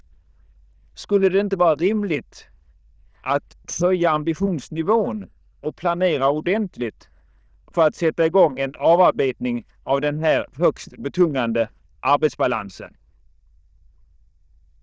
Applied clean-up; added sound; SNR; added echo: neural diffusion model UNIVERSE++.